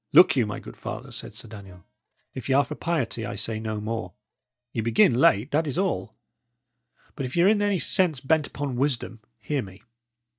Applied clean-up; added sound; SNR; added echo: neural mask model DeepFilterNet 3.